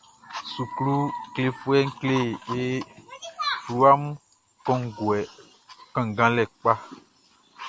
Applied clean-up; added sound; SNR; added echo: none; none; none; none.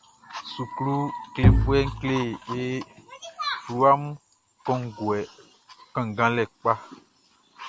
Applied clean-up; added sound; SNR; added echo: none; Bowed string instrument; -5 dB; none.